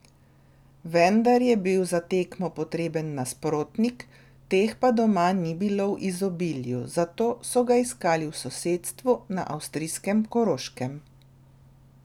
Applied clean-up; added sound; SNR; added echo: none; none; none; none.